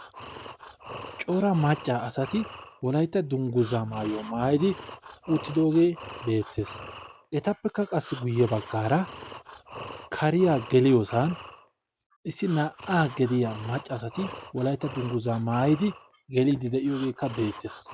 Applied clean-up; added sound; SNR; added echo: none; Breathing; 16 dB; none.